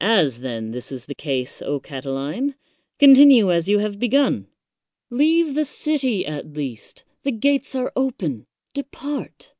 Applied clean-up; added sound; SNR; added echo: none; none; none; none.